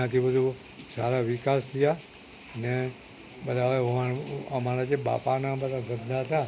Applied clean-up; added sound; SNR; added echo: none; none; none; none.